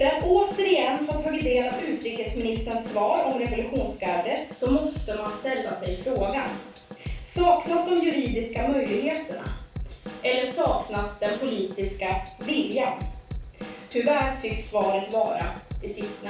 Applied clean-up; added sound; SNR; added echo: none; Drum / Drum kit; 11 dB; reverberation time 0.4 s.